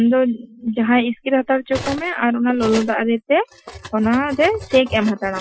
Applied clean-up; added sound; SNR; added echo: classical method Wiener filter.